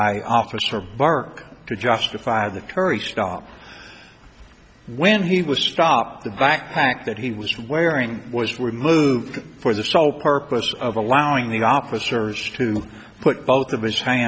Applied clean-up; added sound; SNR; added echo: none; none; none; none.